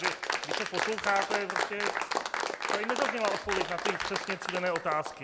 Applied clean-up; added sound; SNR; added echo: none; Applause; -1 dB; none.